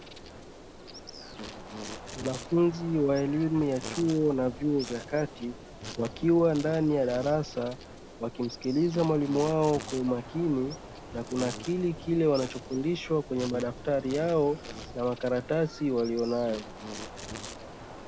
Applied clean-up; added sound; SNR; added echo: none; Insect; 13 dB; none.